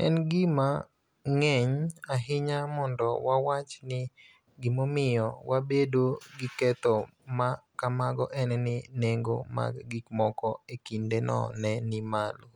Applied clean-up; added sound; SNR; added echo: none; none; none; none.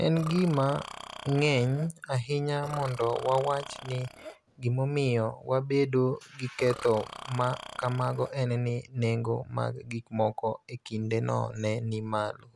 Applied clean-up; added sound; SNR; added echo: none; Burping, eructation; 14 dB; none.